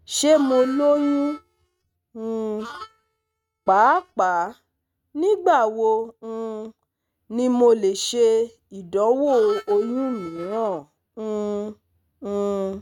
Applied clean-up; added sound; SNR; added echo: neural mask model RNNoise.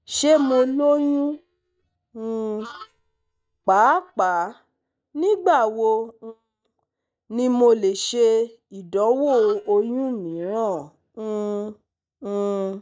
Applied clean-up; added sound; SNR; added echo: neural mask model DeepFilterNet 3.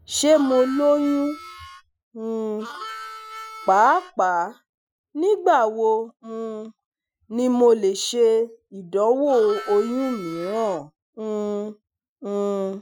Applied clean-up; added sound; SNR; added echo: classical method Wiener filter.